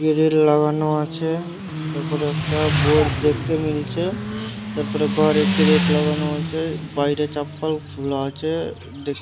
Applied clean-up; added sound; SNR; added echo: none; Motorcycle; 4 dB; none.